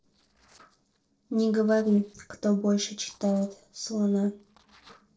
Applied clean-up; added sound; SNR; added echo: neural separator model SepFormer DNS4.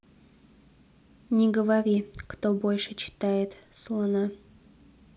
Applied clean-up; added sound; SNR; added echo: none; none; none; none.